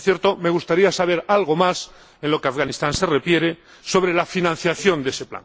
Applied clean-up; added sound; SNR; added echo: neural separator model SepFormer DNS4.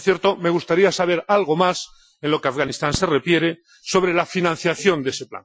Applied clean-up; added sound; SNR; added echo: classical method Wiener filter.